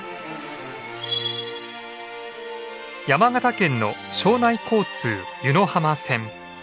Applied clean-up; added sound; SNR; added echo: none; none; none; none.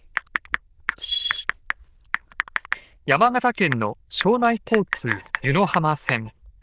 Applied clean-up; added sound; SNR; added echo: neural diffusion model UNIVERSE++.